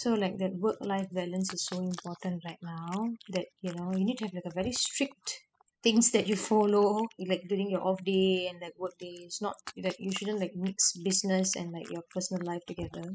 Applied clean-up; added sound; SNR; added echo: classical method spectral subtraction.